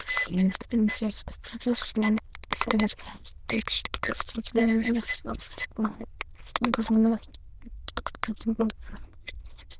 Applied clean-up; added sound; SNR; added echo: neural diffusion model UNIVERSE++.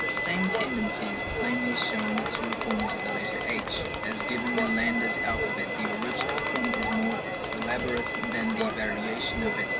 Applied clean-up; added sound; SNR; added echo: none; Crowd + Bowed string instrument; -2 dB; none.